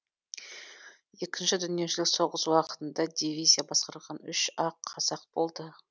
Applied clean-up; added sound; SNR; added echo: none; none; none; none.